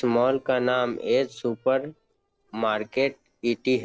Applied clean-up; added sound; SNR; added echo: neural separator model SepFormer DNS4.